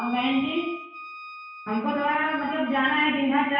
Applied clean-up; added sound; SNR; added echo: none; Wind instrument, woodwind instrument; 15 dB; reverberation time 0.6 s.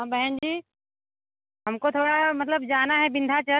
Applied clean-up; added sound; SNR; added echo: none; none; none; none.